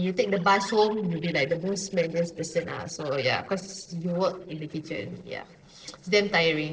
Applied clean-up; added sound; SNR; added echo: neural separator model SepFormer DNS4.